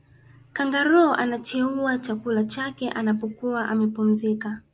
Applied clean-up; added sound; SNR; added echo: none; none; none; none.